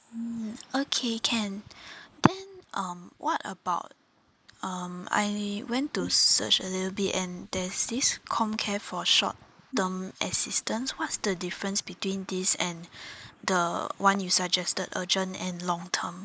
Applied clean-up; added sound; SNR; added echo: neural mask model Resemble Enhance denoiser.